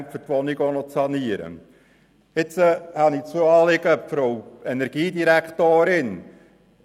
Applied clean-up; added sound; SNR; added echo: none; none; none; none.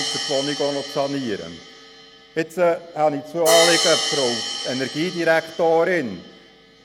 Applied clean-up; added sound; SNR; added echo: none; Hi-hat; 5 dB; none.